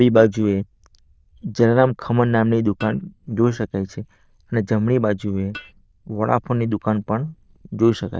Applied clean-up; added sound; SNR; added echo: neural diffusion model UNIVERSE++.